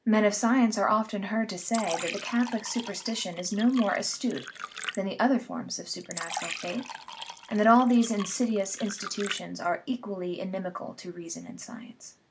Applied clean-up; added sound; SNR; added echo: none; Fill (with liquid); 11 dB; none.